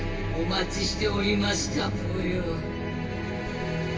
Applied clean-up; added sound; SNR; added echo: none; Run; 15 dB; reverberation time 0.8 s.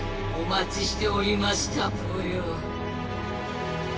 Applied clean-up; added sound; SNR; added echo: none; none; none; none.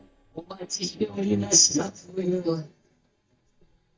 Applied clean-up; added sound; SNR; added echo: neural mask model DeepFilterNet 3.